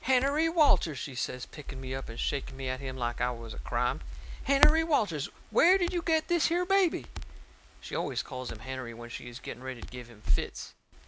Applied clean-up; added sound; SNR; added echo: none; Crackle; 1 dB; none.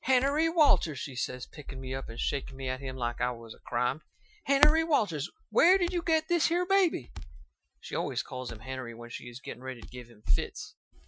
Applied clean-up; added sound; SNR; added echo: classical method Wiener filter.